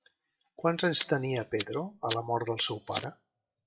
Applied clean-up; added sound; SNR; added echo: classical method WPE with log-MMSE.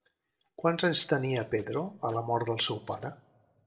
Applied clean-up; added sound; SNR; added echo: neural separator model SepFormer DNS4.